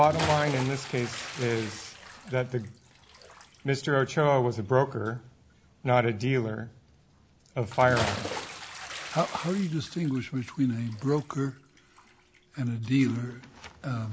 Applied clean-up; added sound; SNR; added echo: none; Bathtub (filling or washing) / Splash, splatter; 12 dB; none.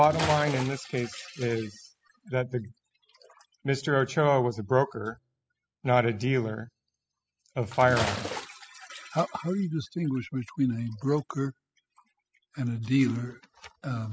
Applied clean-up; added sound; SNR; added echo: classical method spectral subtraction.